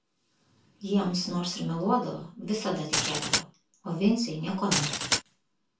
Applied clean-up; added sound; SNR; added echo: none; Glass; 0 dB; reverberation time 0.2 s.